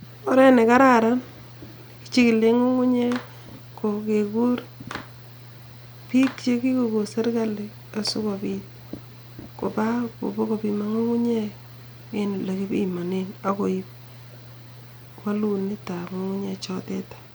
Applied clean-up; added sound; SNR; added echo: none; Mechanical fan + Clapping; 20 dB; none.